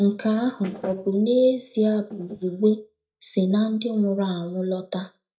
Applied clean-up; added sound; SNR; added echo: neural mask model DeepFilterNet 3.